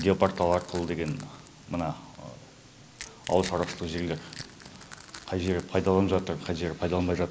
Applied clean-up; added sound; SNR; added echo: none; Crack / Crushing; 19 dB; none.